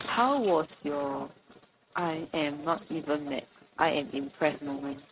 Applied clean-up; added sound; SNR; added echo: neural mask model RNNoise.